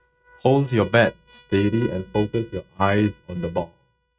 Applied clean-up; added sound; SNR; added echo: neural mask model RNNoise.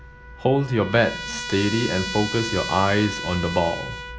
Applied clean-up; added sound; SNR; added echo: none; Trumpet; 9 dB; none.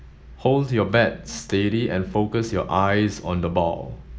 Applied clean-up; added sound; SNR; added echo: none; none; none; none.